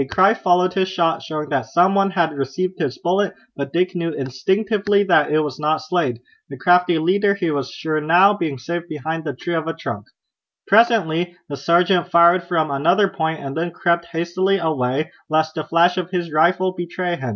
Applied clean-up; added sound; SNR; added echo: none; none; none; none.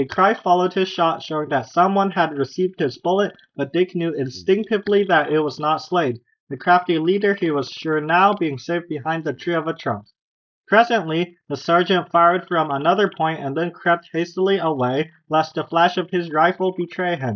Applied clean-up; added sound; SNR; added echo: neural mask model Resemble Enhance denoiser.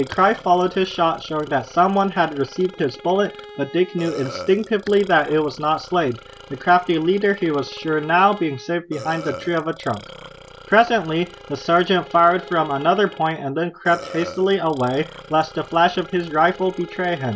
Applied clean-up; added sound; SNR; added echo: none; Bowed string instrument + Burping, eructation; 18 dB; none.